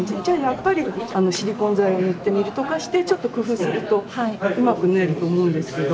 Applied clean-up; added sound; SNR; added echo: none; none; none; none.